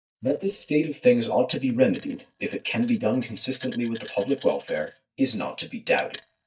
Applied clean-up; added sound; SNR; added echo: neural mask model DeepFilterNet 3.